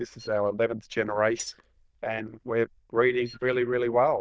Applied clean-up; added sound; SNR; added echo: neural diffusion model UNIVERSE++.